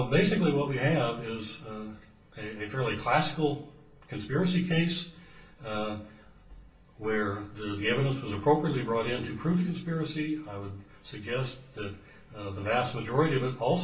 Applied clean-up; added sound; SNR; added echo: none; none; none; reverberation time 0.3 s.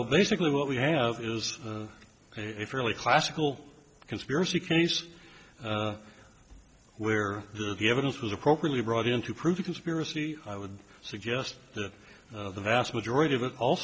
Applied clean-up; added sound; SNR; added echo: none; none; none; none.